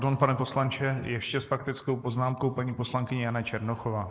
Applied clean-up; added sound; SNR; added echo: neural mask model Resemble Enhance denoiser.